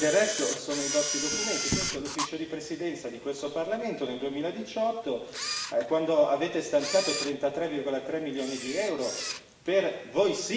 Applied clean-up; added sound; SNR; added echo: none; Camera; 7 dB; reverberation time 1.0 s.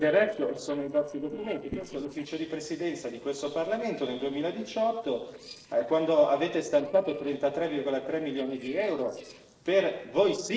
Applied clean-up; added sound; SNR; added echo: neural separator model SepFormer DNS4.